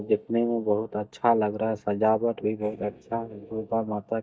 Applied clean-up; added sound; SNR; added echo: neural mask model DeepFilterNet 3.